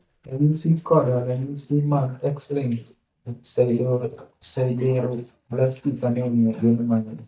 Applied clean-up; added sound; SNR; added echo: neural mask model DeepFilterNet 3.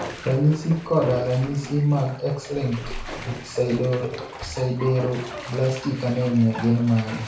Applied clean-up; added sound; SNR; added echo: none; Bathtub (filling or washing); 12 dB; reverberation time 0.6 s.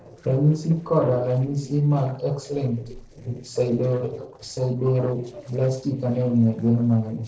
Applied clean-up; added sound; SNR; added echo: neural separator model SepFormer DNS4.